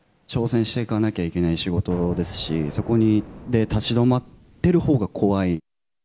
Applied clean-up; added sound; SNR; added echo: none; Explosion; 17 dB; none.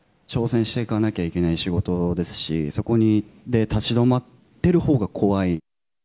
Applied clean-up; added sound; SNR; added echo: none; none; none; none.